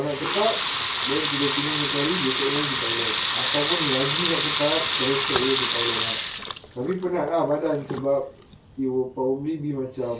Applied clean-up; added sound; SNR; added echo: none; Sink (filling or washing) / Water tap, faucet / Liquid; -5 dB; none.